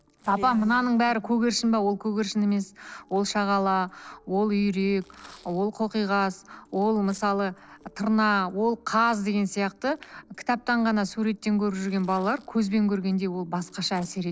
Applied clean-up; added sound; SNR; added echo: neural separator model SepFormer DNS4.